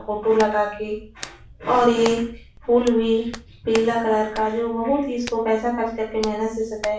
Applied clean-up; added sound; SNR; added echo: none; Hands; 17 dB; reverberation time 0.3 s.